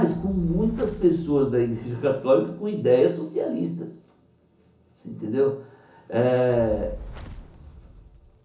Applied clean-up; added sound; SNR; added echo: none; Fire; 18 dB; reverberation time 0.7 s.